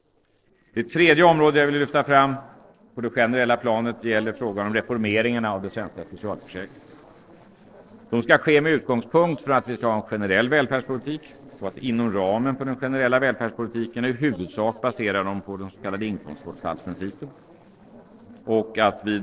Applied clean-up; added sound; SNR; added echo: neural separator model SepFormer DNS4.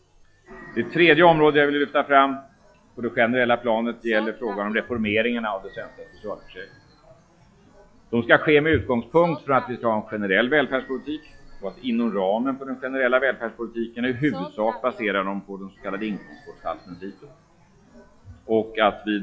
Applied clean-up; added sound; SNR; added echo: classical method log-MMSE.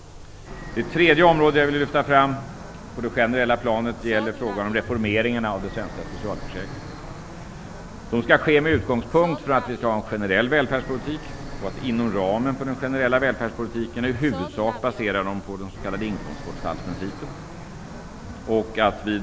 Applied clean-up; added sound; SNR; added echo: none; Fixed-wing aircraft, airplane; 13 dB; none.